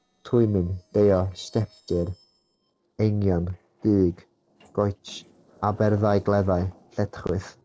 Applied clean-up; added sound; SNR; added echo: neural separator model SepFormer DNS4.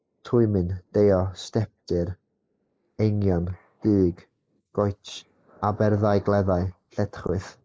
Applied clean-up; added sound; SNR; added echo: neural mask model Resemble Enhance denoiser.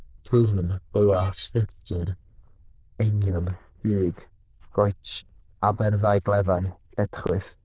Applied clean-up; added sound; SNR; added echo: neural diffusion model UNIVERSE++.